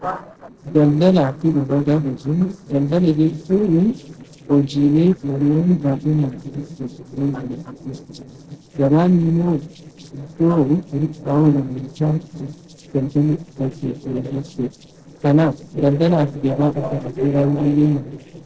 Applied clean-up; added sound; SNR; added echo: neural separator model SepFormer DNS4.